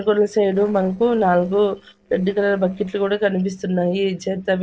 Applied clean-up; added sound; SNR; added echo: neural separator model SepFormer DNS4.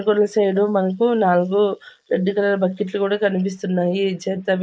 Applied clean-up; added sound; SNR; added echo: neural mask model Resemble Enhance denoiser.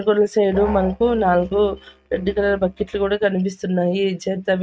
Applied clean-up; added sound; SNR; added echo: neural mask model RNNoise.